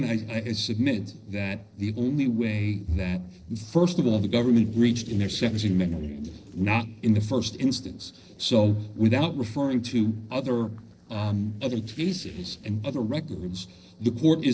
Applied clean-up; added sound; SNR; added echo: neural separator model SepFormer DNS4.